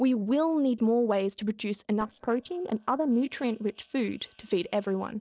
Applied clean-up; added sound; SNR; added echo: neural separator model SepFormer DNS4.